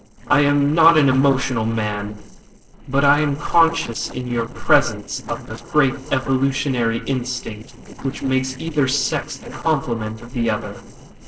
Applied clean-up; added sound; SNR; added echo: neural separator model SepFormer DNS4.